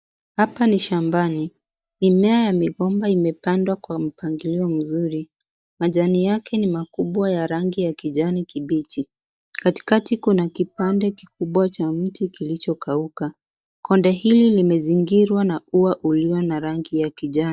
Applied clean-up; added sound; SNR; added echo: neural mask model DeepFilterNet 3.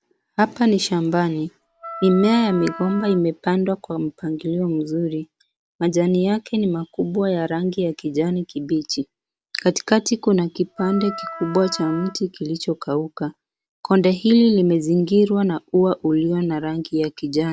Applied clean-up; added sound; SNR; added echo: none; Wind instrument, woodwind instrument; 13 dB; none.